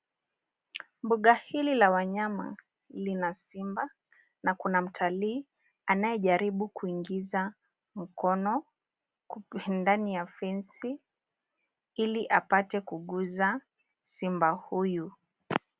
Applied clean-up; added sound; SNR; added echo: none; none; none; none.